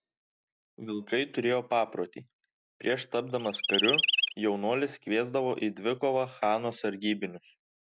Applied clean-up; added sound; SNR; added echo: none; Chirp, tweet; -2 dB; none.